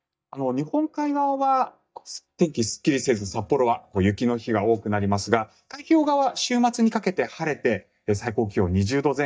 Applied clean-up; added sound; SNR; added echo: neural mask model DeepFilterNet 3.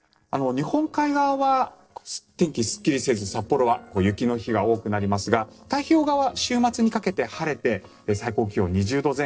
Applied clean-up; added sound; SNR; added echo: neural separator model SepFormer DNS4.